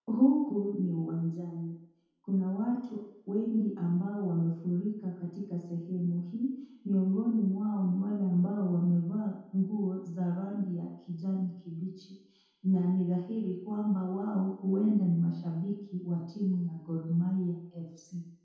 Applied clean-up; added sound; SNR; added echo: none; none; none; reverberation time 0.8 s.